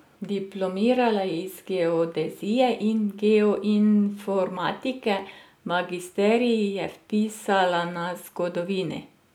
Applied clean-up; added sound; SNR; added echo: none; none; none; none.